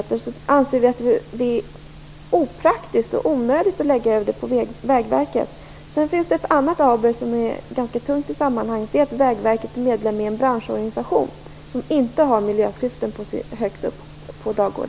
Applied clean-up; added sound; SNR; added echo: none; none; none; none.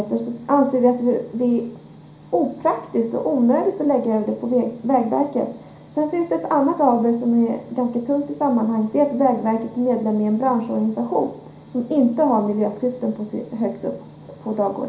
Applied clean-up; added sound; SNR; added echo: none; none; none; reverberation time 0.5 s.